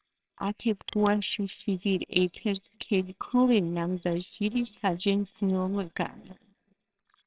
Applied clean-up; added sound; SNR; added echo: neural separator model SepFormer WHAMR!.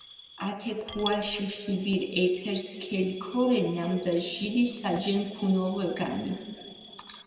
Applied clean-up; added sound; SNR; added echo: none; Coin (dropping) / Glass; 18 dB; reverberation time 2.0 s.